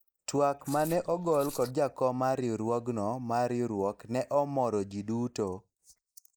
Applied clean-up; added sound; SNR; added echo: neural mask model Resemble Enhance denoiser.